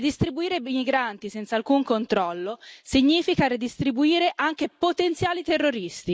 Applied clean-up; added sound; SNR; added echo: none; none; none; none.